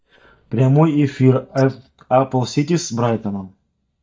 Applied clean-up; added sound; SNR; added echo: neural mask model DeepFilterNet 3.